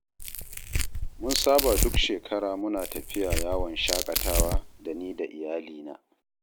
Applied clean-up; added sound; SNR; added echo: none; Tearing; -1 dB; none.